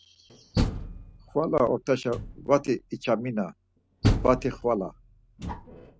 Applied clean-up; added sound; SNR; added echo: none; Door; 4 dB; none.